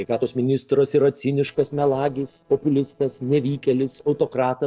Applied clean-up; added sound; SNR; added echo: neural separator model SepFormer DNS4.